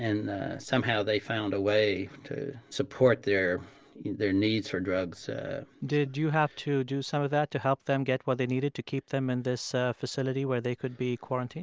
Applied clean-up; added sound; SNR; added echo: none; none; none; none.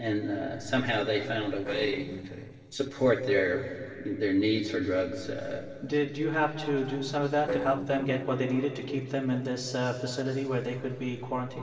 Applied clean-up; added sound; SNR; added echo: neural separator model SepFormer DNS4.